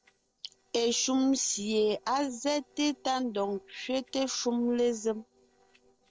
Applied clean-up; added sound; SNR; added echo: neural separator model SepFormer DNS4.